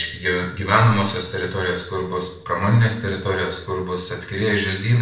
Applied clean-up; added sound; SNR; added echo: none; none; none; reverberation time 0.6 s.